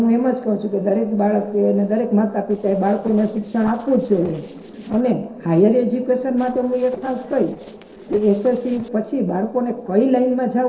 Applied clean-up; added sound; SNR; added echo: neural separator model SepFormer DNS4.